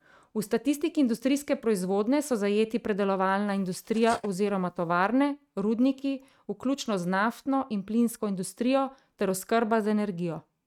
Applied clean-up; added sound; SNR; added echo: neural mask model RNNoise.